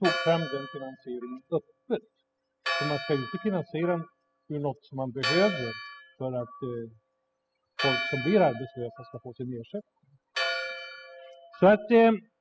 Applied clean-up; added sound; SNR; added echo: classical method spectral subtraction.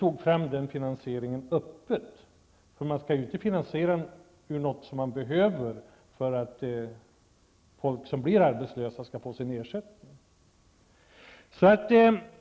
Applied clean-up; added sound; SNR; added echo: none; none; none; none.